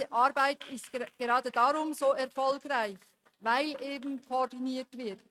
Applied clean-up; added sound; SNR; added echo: neural mask model RNNoise.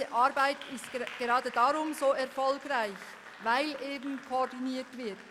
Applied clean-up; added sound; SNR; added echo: none; Applause; 16 dB; none.